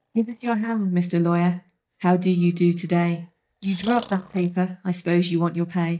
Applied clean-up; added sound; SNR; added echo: neural mask model DeepFilterNet 3.